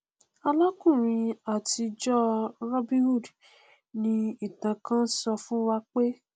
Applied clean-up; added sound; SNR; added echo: none; none; none; none.